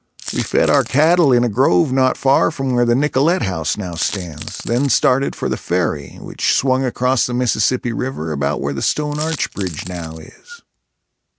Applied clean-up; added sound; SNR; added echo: none; Coin (dropping); 13 dB; none.